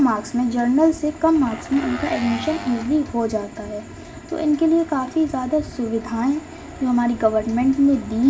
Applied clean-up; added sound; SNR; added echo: none; Engine; 18 dB; reverberation time 0.4 s.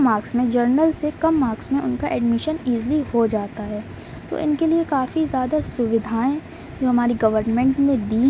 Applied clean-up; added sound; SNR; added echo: none; none; none; none.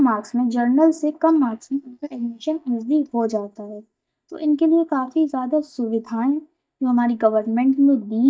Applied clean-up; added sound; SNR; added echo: neural mask model DeepFilterNet 3.